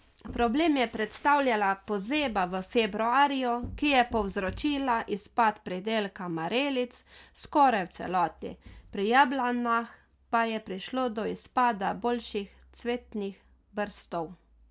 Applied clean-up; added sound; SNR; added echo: none; none; none; none.